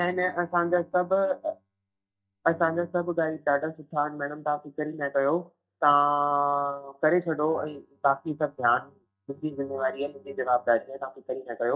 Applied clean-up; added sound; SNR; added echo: neural mask model DeepFilterNet 3.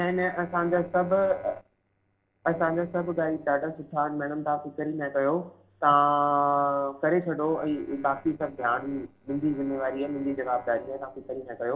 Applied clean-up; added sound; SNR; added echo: neural separator model SepFormer DNS4.